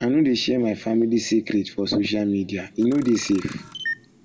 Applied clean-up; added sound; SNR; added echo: none; Camera; 13 dB; reverberation time 0.2 s.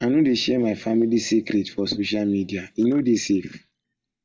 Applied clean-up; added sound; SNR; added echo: neural mask model DeepFilterNet 3.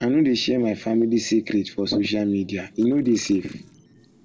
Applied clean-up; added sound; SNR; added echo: neural separator model SepFormer DNS4.